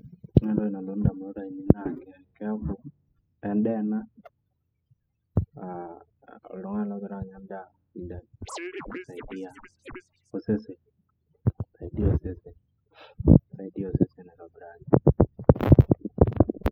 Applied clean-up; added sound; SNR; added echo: classical method spectral subtraction.